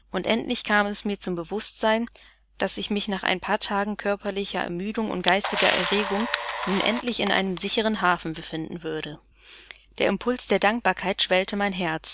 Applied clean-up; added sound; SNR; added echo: none; Camera; 2 dB; none.